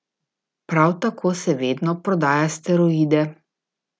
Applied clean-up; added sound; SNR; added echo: none; none; none; none.